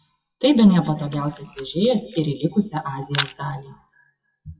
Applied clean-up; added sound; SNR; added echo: classical method WPE with log-MMSE.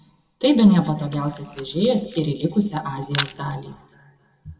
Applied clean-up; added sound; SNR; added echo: none; Camera; 14 dB; reverberation time 2.0 s.